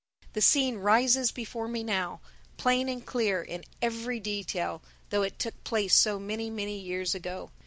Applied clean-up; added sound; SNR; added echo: none; none; none; none.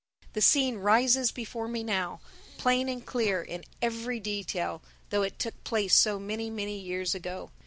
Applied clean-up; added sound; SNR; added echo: none; Breathing; 19 dB; none.